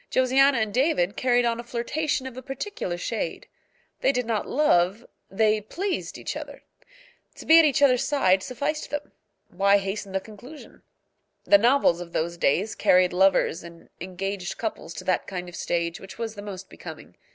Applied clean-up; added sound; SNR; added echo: none; none; none; none.